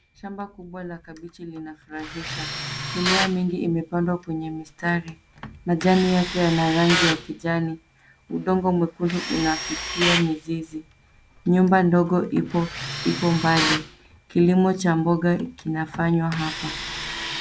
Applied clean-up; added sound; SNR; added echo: none; Tools; 8 dB; none.